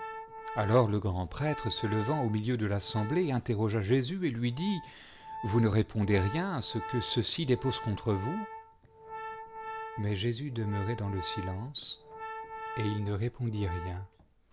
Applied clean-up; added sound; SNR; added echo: none; Organ; 12 dB; none.